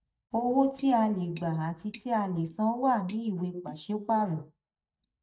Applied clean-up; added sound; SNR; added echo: neural mask model DeepFilterNet 3.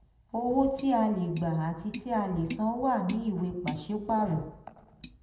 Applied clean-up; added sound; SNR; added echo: none; Tap; 16 dB; reverberation time 0.9 s.